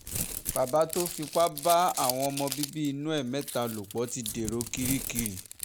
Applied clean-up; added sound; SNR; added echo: none; Crumpling, crinkling; 7 dB; none.